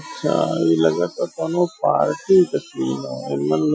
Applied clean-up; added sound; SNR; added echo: classical method Wiener filter.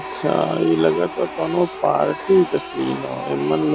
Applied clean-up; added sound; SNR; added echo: none; Printer; 11 dB; none.